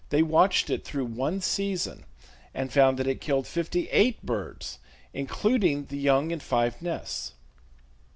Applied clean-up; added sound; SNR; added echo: none; none; none; none.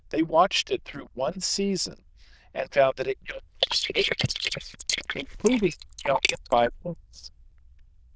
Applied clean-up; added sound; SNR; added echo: neural diffusion model UNIVERSE++.